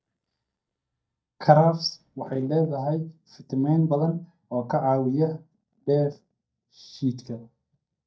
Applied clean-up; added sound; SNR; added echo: neural mask model DeepFilterNet 3.